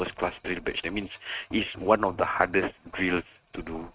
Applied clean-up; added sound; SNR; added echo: neural mask model RNNoise.